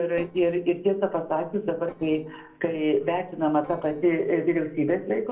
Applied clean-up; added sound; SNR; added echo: neural separator model SepFormer DNS4.